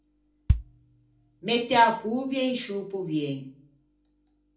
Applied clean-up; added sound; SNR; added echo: none; Bass drum; 3 dB; reverberation time 0.4 s.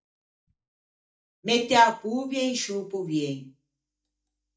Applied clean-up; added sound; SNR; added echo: neural mask model DeepFilterNet 3.